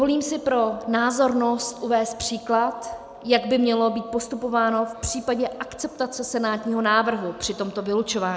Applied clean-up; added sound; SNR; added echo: none; none; none; none.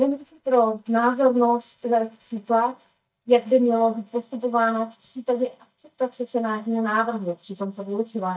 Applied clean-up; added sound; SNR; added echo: neural mask model DeepFilterNet 3.